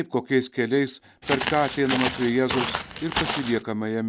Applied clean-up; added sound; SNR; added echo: none; Walk, footsteps; 3 dB; none.